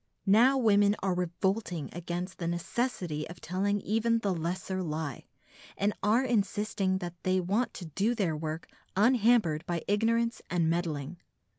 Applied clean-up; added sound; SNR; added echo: none; none; none; none.